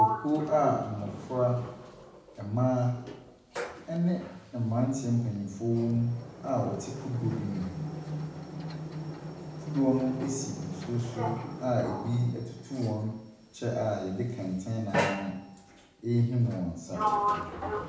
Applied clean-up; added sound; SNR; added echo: none; Sliding door; 5 dB; reverberation time 0.8 s.